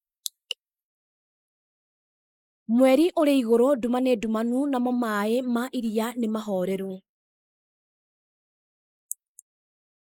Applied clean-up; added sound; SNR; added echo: neural mask model Resemble Enhance denoiser.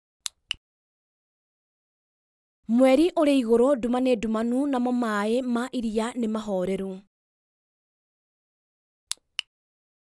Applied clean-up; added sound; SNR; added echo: none; none; none; none.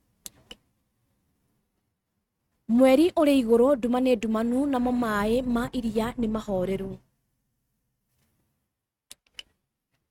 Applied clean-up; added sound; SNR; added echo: neural mask model RNNoise.